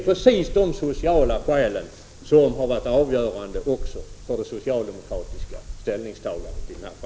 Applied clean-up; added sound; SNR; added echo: none; Thunder / Rain; 10 dB; none.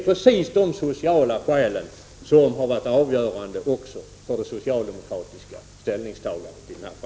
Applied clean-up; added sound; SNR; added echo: none; none; none; none.